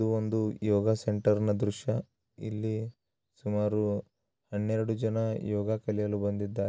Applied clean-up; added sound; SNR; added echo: none; none; none; none.